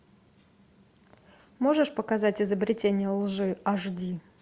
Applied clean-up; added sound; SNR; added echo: none; none; none; none.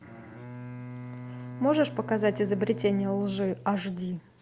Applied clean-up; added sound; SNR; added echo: none; Bowed string instrument; 12 dB; none.